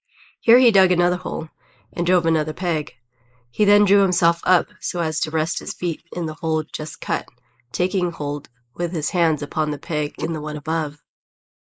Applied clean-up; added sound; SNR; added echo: neural mask model Resemble Enhance denoiser.